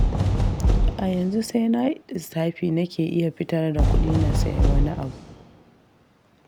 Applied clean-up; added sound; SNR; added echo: none; Fireworks; -2 dB; none.